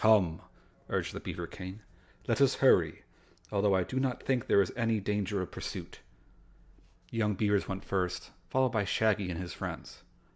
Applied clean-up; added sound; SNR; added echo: none; none; none; none.